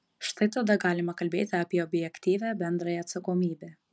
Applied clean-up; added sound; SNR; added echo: none; none; none; none.